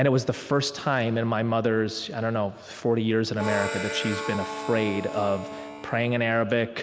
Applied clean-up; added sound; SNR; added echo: none; Harmonica; 8 dB; none.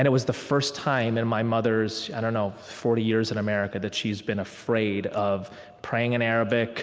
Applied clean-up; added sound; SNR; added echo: none; none; none; none.